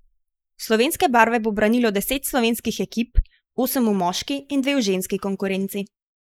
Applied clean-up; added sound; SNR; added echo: neural mask model Resemble Enhance denoiser.